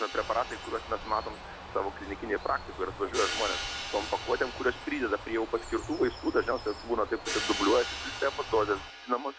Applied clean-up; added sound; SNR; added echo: none; Hi-hat + Bird; 8 dB; none.